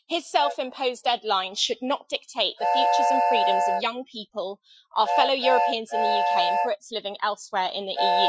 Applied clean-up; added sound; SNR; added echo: classical method Wiener filter.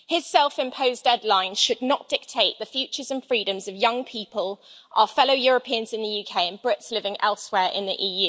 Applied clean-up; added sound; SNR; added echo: none; none; none; none.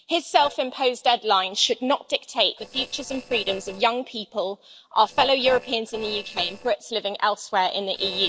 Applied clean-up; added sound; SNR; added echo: neural separator model SepFormer DNS4.